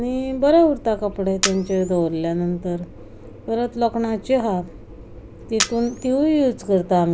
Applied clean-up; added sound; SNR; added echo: none; Camera; 10 dB; none.